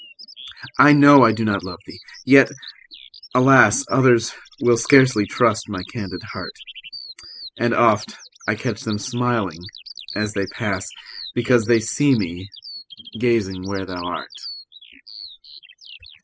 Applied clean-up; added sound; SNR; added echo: classical method spectral subtraction.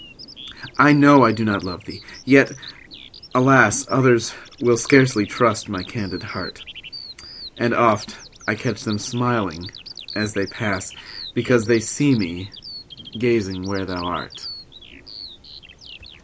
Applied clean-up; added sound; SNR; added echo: none; Bird vocalization, bird call, bird song; 18 dB; none.